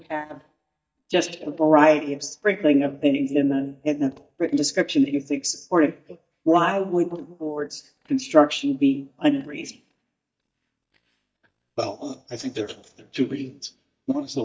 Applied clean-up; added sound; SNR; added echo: neural mask model DeepFilterNet 3.